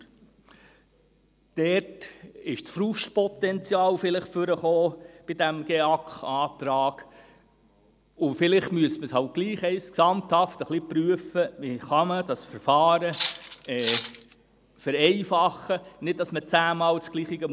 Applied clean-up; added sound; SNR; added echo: none; Cutlery, silverware; -4 dB; none.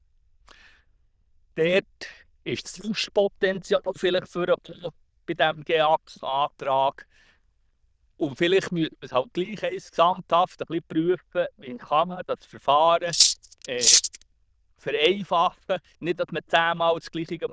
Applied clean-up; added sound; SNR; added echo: neural diffusion model UNIVERSE++.